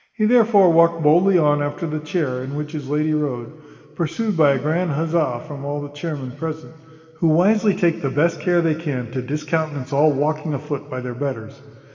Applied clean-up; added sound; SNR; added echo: none; none; none; reverberation time 2.5 s.